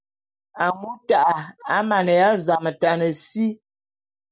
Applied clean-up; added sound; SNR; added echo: none; none; none; none.